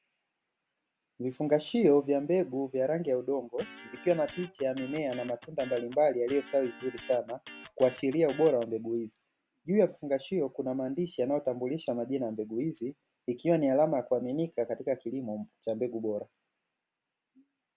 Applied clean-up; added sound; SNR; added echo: none; Electric guitar; 18 dB; none.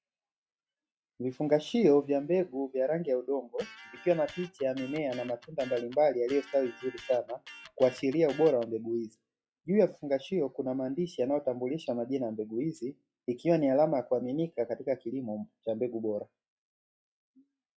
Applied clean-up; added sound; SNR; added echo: classical method log-MMSE.